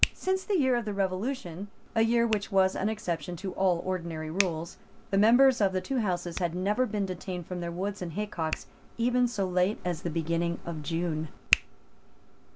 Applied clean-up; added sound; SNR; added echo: none; Hands; 11 dB; none.